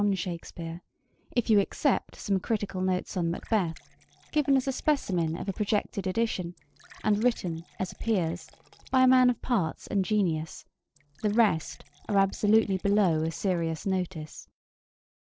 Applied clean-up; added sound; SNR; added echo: neural separator model SepFormer DNS4.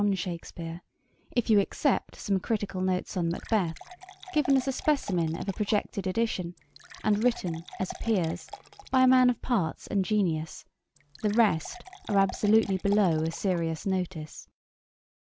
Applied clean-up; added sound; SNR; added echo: none; Fill (with liquid) / Water; 18 dB; none.